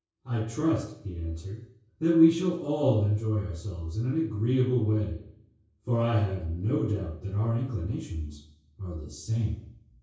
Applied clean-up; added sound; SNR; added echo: none; none; none; reverberation time 0.6 s.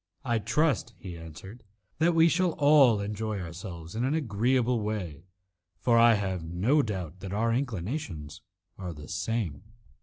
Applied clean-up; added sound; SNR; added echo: none; none; none; none.